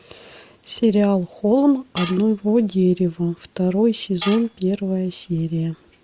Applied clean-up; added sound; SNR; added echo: none; Tools; 14 dB; none.